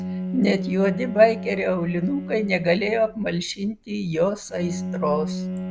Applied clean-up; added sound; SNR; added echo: none; Bowed string instrument; 8 dB; none.